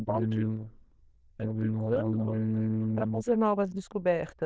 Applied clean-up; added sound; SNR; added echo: neural diffusion model UNIVERSE++.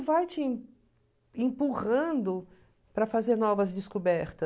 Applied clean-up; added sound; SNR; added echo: none; none; none; none.